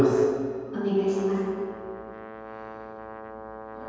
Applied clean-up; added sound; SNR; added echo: none; Brass instrument; 13 dB; reverberation time 2.2 s.